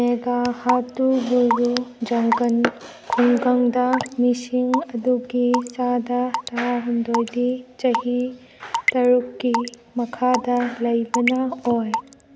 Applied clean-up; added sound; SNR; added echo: none; Raindrop / Drip / Water tap, faucet; 9 dB; none.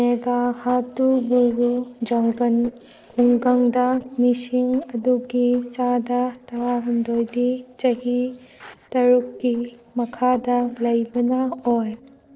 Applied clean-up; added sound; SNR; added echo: neural separator model SepFormer DNS4.